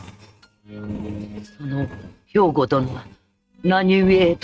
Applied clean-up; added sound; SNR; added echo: neural mask model RNNoise.